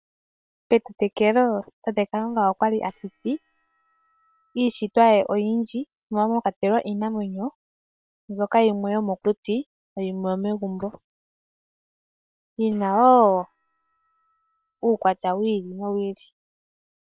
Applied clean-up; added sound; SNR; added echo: neural separator model SepFormer WHAM!.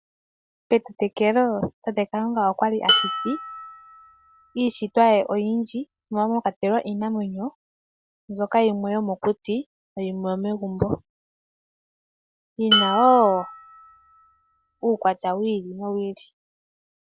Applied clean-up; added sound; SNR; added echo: none; Dishes, pots, and pans; 5 dB; none.